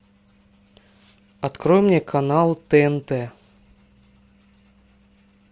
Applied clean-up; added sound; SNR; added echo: none; none; none; none.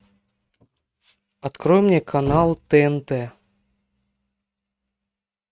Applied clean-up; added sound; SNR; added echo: neural mask model RNNoise.